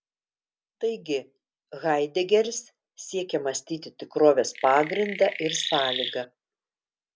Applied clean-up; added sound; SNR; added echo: none; Chirp, tweet; 6 dB; none.